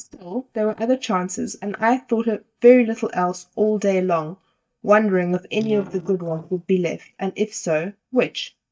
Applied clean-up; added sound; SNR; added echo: neural mask model DeepFilterNet 3.